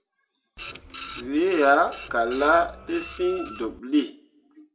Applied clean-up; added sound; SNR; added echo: none; Printer; 16 dB; reverberation time 0.3 s.